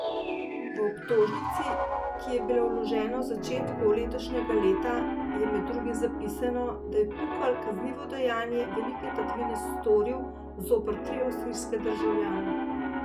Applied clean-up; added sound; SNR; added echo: none; Piano; 2 dB; none.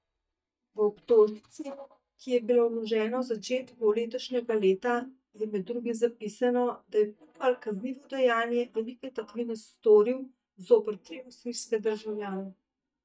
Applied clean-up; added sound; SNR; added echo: neural mask model DeepFilterNet 3.